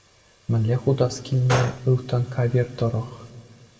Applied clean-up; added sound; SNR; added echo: none; Gunshot, gunfire; 9 dB; reverberation time 1.3 s.